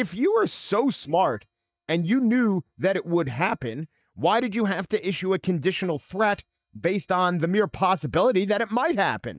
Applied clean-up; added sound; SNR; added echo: neural mask model DeepFilterNet 3.